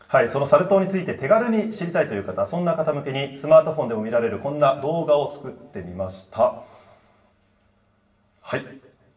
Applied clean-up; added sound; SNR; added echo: none; none; none; reverberation time 0.8 s.